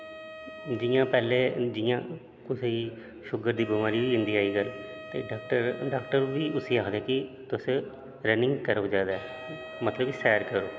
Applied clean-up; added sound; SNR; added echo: none; Wind instrument, woodwind instrument; 16 dB; none.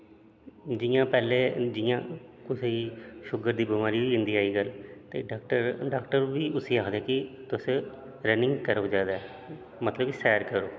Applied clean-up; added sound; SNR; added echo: none; none; none; none.